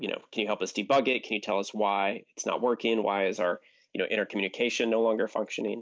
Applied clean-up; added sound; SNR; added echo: none; none; none; none.